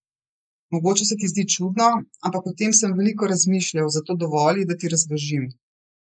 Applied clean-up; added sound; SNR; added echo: neural mask model Resemble Enhance denoiser.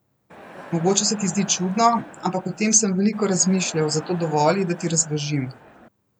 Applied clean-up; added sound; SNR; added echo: none; Crowd; 18 dB; none.